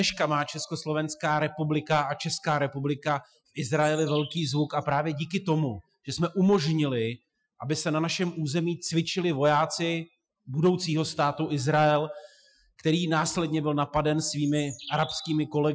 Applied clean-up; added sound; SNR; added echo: classical method Wiener filter.